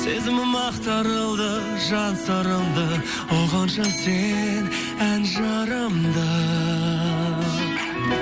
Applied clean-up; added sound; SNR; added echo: none; Bell; 20 dB; none.